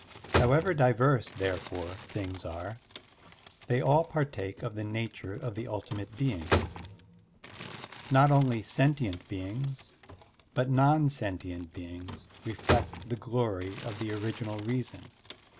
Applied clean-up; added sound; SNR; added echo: none; Crumpling, crinkling; 8 dB; none.